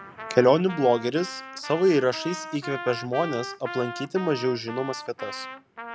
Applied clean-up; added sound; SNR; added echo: none; Trumpet; 12 dB; none.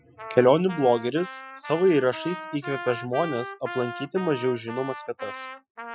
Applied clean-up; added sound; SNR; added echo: classical method Wiener filter.